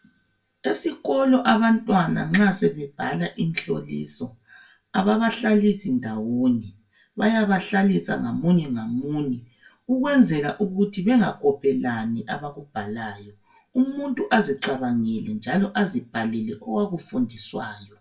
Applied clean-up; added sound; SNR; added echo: none; none; none; reverberation time 0.2 s.